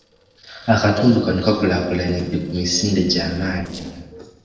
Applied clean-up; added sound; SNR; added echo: neural separator model SepFormer DNS4.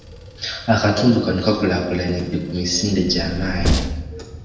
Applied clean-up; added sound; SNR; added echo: none; Train; 8 dB; reverberation time 1.0 s.